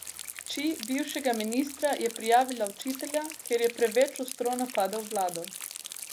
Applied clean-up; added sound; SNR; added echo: none; Rain; 11 dB; none.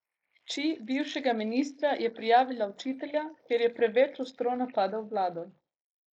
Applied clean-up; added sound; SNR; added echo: neural mask model Resemble Enhance denoiser.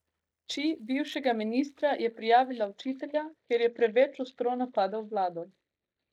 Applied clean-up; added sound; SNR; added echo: neural mask model DeepFilterNet 3.